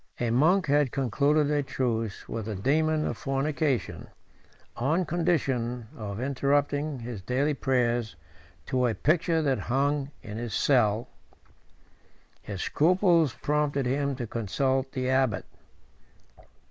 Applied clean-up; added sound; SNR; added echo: neural mask model Resemble Enhance denoiser.